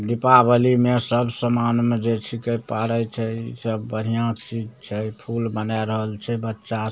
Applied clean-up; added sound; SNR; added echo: none; none; none; none.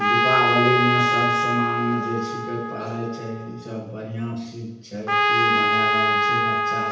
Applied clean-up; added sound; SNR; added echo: none; Trumpet; -5 dB; reverberation time 0.9 s.